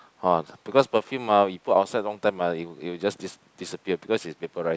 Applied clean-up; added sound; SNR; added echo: none; none; none; none.